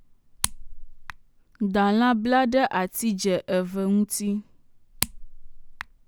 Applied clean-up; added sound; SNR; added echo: none; none; none; none.